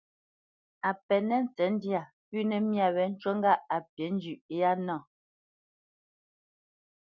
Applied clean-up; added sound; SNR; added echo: none; none; none; none.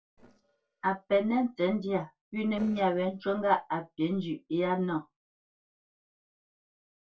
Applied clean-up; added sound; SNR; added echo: neural separator model SepFormer DNS4.